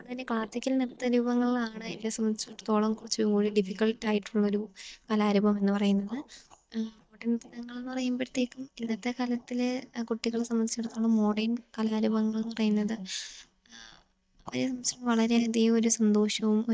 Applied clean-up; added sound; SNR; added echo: neural mask model DeepFilterNet 3.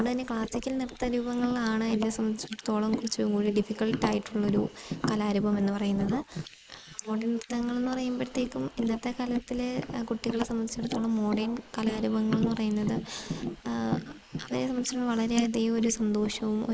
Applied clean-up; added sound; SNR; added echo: neural mask model Resemble Enhance denoiser.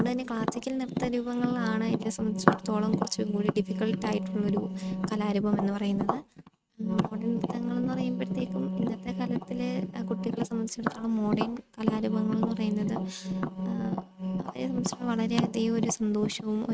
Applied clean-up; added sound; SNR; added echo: neural mask model RNNoise.